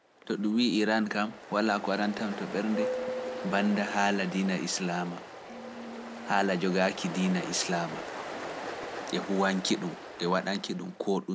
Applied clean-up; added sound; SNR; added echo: none; Ocean; 9 dB; none.